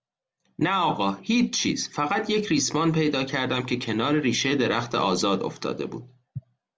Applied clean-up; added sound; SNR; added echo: none; none; none; none.